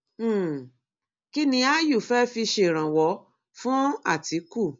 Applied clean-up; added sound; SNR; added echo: none; none; none; none.